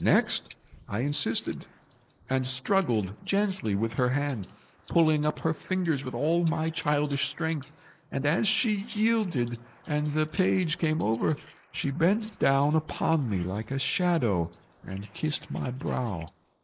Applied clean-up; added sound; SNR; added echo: neural mask model Resemble Enhance denoiser.